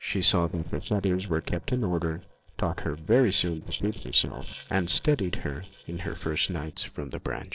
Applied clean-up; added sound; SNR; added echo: neural separator model SepFormer DNS4.